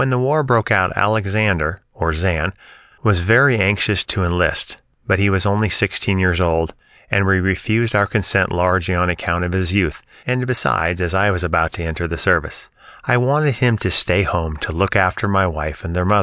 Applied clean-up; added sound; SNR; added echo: none; none; none; none.